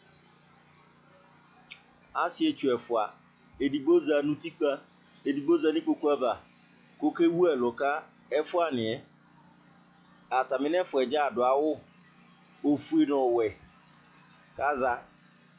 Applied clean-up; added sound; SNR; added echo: classical method log-MMSE.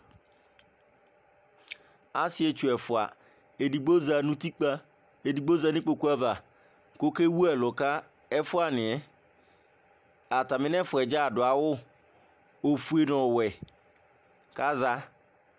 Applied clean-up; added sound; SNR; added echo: none; none; none; none.